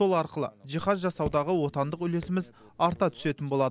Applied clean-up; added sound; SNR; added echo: none; Raindrop / Drip; 17 dB; none.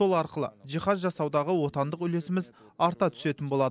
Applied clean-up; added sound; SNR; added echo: none; none; none; none.